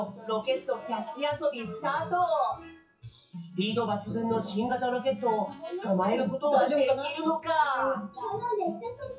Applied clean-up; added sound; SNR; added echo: classical method WPE with log-MMSE.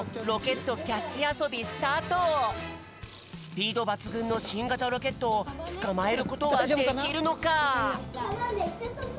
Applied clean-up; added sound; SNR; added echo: none; none; none; none.